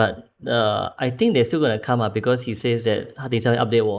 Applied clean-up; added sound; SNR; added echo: neural mask model Resemble Enhance denoiser.